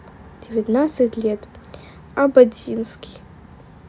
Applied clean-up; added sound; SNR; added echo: none; none; none; none.